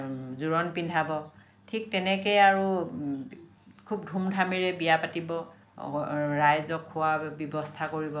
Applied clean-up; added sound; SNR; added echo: none; none; none; none.